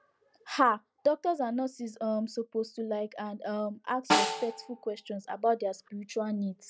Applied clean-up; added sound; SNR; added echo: none; Snare drum; 2 dB; none.